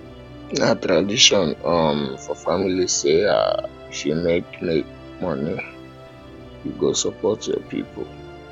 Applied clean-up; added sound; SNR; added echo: none; Musical instrument; 18 dB; none.